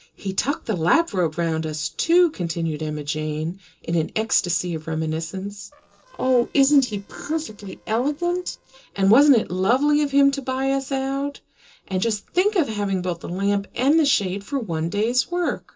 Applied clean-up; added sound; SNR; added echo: neural separator model SepFormer DNS4.